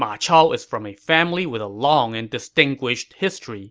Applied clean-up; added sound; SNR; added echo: none; none; none; none.